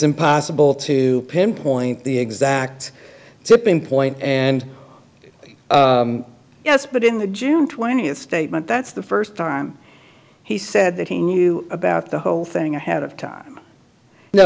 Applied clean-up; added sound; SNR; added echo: none; none; none; none.